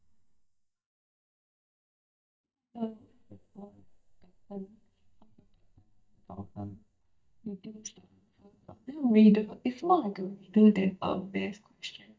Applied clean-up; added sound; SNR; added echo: neural mask model DeepFilterNet 3.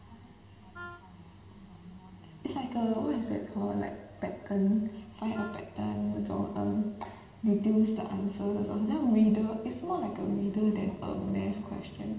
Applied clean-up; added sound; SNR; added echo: none; Wind instrument, woodwind instrument; 17 dB; reverberation time 0.9 s.